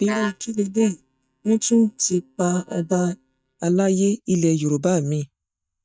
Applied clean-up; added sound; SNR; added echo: neural mask model DeepFilterNet 3.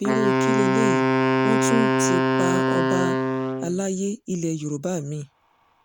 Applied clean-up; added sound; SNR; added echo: none; Wind instrument, woodwind instrument; -4 dB; none.